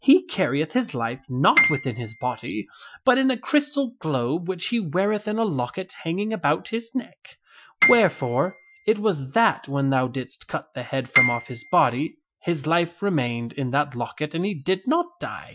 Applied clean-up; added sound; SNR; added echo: classical method Wiener filter.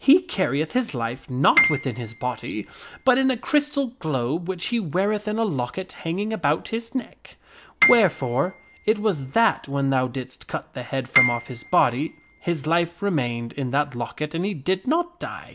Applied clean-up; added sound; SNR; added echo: none; Piano; 2 dB; none.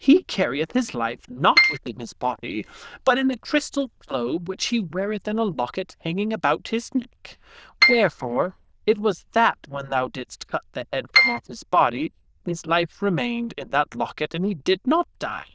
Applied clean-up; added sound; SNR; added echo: neural diffusion model UNIVERSE++.